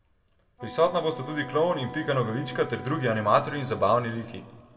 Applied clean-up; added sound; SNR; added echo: none; Wind instrument, woodwind instrument; 17 dB; reverberation time 1.5 s.